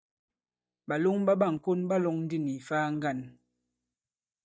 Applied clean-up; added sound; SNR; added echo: neural mask model DeepFilterNet 3.